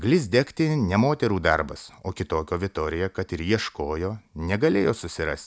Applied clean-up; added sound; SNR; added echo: none; none; none; none.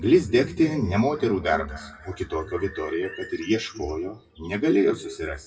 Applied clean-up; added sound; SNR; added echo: classical method WPE with log-MMSE.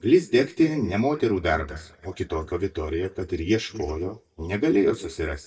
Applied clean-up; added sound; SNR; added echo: neural mask model DeepFilterNet 3.